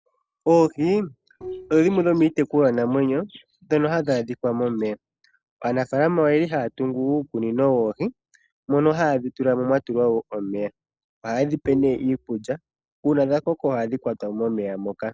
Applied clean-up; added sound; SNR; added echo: neural separator model SepFormer DNS4.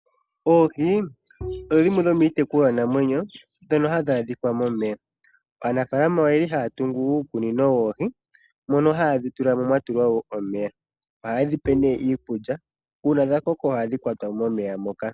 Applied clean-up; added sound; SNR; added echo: none; Bowed string instrument; 14 dB; none.